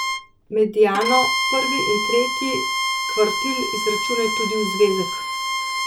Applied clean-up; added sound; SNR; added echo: none; Bowed string instrument; 1 dB; none.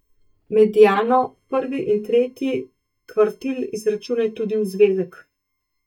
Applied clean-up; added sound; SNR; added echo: neural mask model DeepFilterNet 3.